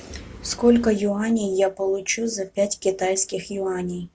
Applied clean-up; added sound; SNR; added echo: none; none; none; none.